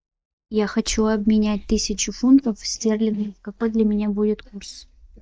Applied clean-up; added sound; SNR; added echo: neural mask model DeepFilterNet 3.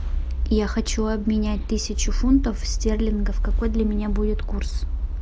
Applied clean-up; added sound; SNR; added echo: none; none; none; none.